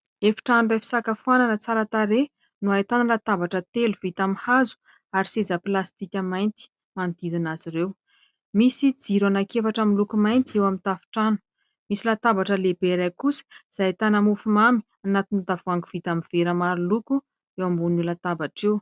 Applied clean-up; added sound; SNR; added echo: none; none; none; none.